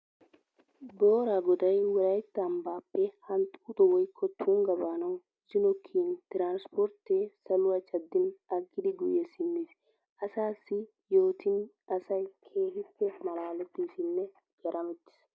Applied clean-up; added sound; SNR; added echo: none; none; none; none.